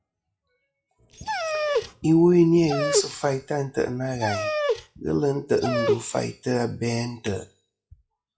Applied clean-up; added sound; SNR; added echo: classical method WPE with log-MMSE.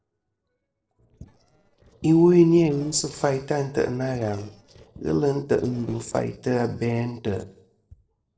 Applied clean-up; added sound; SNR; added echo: neural separator model SepFormer DNS4.